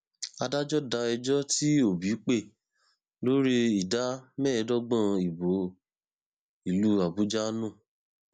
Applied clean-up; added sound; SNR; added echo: none; none; none; none.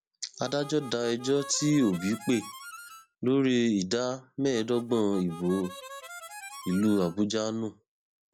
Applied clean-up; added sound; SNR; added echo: none; Harmonica; 16 dB; none.